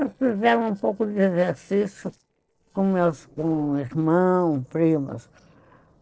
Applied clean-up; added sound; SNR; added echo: neural separator model SepFormer DNS4.